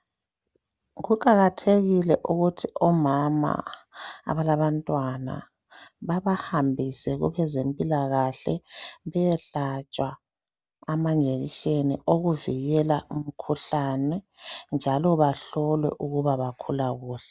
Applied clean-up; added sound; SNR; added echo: none; none; none; none.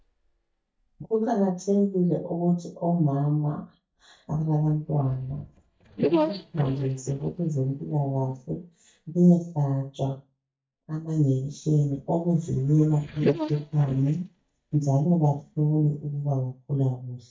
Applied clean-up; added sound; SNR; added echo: neural mask model DeepFilterNet 3.